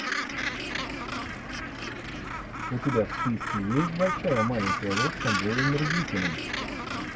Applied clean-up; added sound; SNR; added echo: none; Gull, seagull; 1 dB; none.